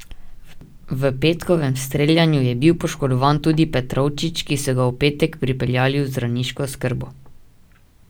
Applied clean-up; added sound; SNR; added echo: none; none; none; none.